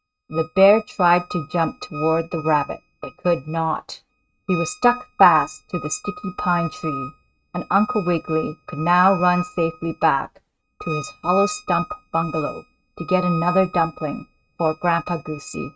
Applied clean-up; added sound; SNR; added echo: neural mask model RNNoise.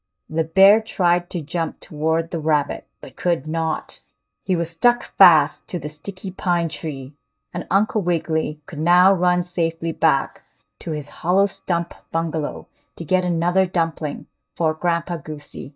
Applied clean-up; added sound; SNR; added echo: neural mask model DeepFilterNet 3.